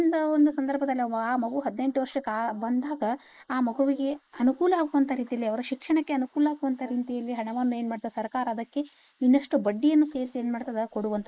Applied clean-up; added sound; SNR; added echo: neural mask model Resemble Enhance denoiser.